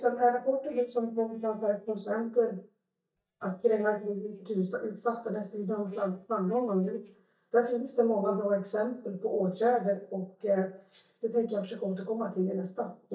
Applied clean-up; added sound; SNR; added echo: neural mask model DeepFilterNet 3.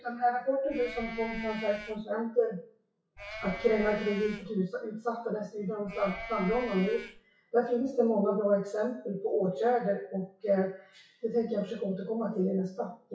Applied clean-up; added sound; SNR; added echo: classical method WPE with log-MMSE.